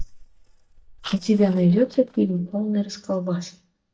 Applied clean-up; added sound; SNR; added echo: neural mask model DeepFilterNet 3.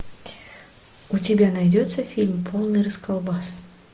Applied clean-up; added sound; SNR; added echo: none; none; none; none.